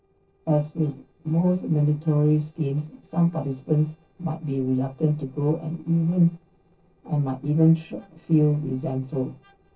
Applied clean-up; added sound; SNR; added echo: neural separator model SepFormer DNS4.